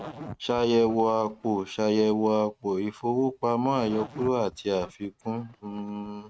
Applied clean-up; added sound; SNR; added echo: neural mask model RNNoise.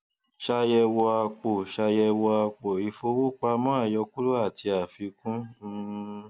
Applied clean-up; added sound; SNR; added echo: none; none; none; none.